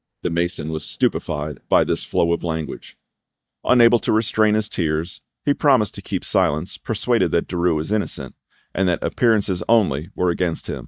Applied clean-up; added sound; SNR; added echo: neural mask model DeepFilterNet 3.